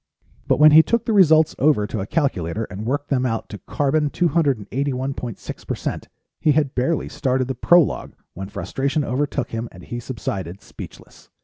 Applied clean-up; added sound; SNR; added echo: none; none; none; none.